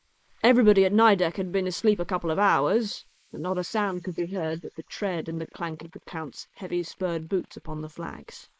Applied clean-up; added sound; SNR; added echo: neural mask model Resemble Enhance denoiser.